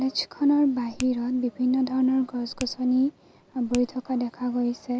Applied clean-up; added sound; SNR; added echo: none; Finger snapping; 19 dB; none.